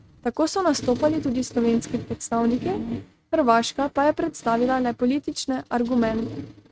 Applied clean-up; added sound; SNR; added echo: neural mask model RNNoise.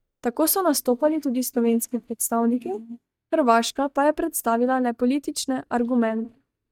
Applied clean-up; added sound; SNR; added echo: neural mask model DeepFilterNet 3.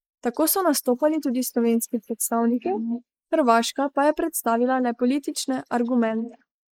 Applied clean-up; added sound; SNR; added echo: neural mask model Resemble Enhance denoiser.